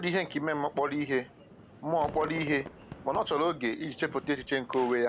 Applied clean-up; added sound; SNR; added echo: none; Fireworks + Subway, metro, underground; 17 dB; none.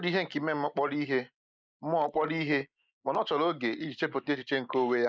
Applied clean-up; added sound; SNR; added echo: neural mask model Resemble Enhance denoiser.